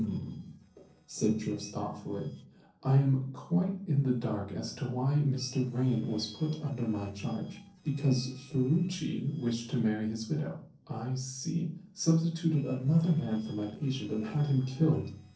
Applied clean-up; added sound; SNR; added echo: neural separator model SepFormer DNS4.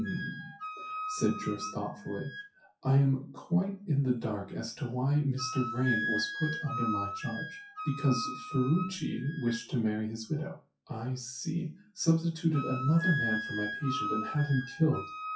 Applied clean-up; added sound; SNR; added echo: classical method WPE with log-MMSE.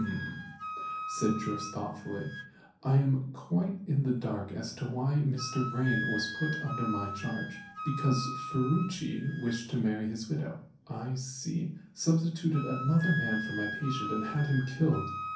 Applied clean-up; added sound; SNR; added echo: none; Wind instrument, woodwind instrument; 9 dB; reverberation time 0.6 s.